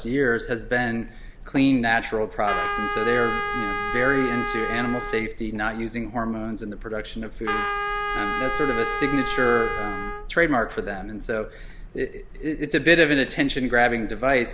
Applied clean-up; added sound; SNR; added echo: none; Trumpet; 4 dB; none.